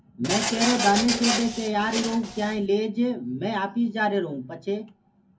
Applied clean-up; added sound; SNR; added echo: none; Printer; 3 dB; reverberation time 0.3 s.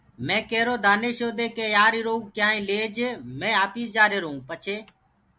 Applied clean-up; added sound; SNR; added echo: none; none; none; none.